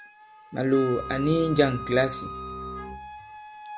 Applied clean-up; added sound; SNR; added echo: none; Wind instrument, woodwind instrument + Bowed string instrument; 10 dB; none.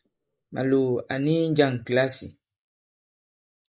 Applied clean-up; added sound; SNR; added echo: neural mask model Resemble Enhance denoiser.